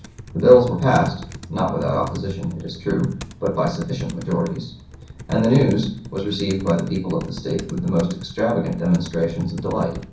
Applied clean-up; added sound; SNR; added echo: none; Computer keyboard; 15 dB; reverberation time 0.6 s.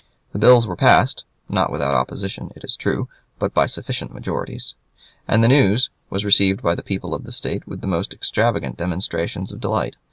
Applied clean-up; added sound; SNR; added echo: none; none; none; none.